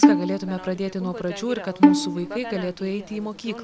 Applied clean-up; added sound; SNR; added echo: none; Bowed string instrument; -4 dB; none.